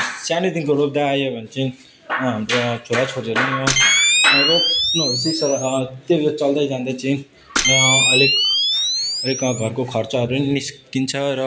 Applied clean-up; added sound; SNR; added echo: none; Camera; -1 dB; none.